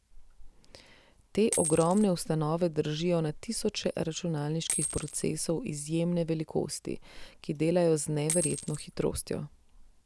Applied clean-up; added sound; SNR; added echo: none; Coin (dropping); 8 dB; none.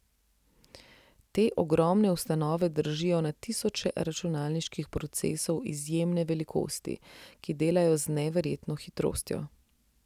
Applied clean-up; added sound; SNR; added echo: none; none; none; none.